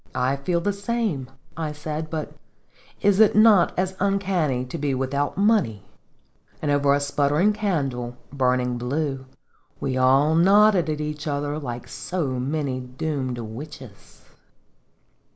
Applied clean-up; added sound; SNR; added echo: none; none; none; none.